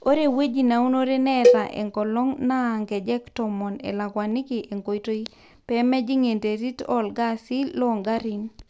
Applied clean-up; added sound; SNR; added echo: none; Cowbell; 0 dB; none.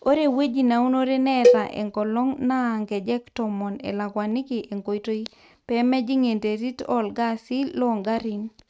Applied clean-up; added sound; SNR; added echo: neural mask model RNNoise.